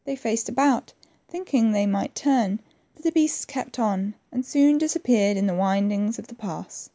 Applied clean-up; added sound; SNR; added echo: none; none; none; none.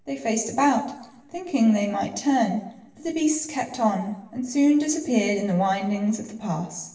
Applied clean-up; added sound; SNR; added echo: none; none; none; reverberation time 0.8 s.